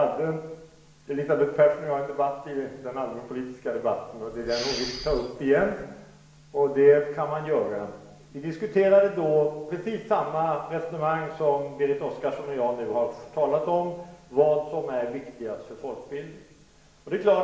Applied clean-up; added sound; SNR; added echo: none; Respiratory sounds; 10 dB; reverberation time 1.0 s.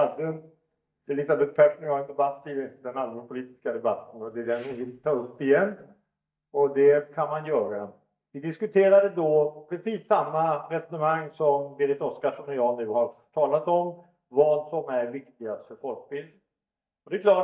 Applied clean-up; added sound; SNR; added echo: neural mask model DeepFilterNet 3.